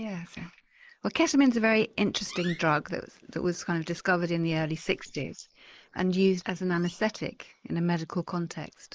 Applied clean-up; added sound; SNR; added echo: neural mask model Resemble Enhance denoiser.